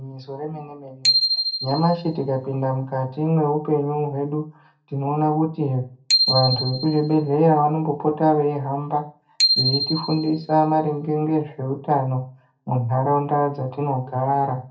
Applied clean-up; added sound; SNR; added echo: none; Bicycle bell; 4 dB; reverberation time 0.3 s.